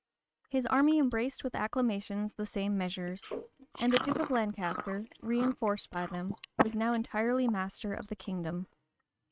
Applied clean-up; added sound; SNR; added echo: neural mask model RNNoise.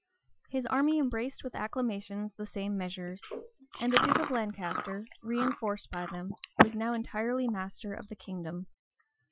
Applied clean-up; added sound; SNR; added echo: classical method Wiener filter.